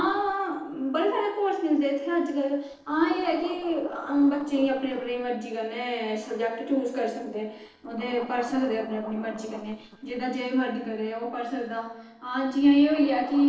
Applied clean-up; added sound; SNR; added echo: neural separator model SepFormer DNS4.